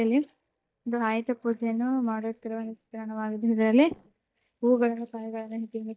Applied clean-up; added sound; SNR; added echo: neural mask model DeepFilterNet 3.